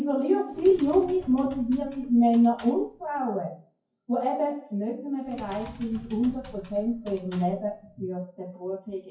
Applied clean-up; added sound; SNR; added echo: classical method WPE with log-MMSE.